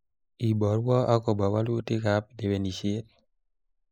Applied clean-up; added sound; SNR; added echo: neural mask model Resemble Enhance denoiser.